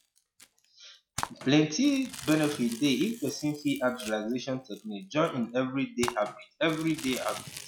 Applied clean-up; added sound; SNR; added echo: classical method log-MMSE.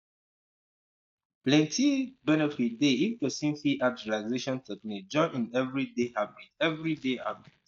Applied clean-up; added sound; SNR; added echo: neural mask model DeepFilterNet 3.